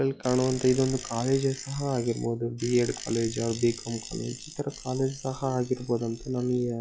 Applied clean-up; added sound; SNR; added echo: classical method log-MMSE.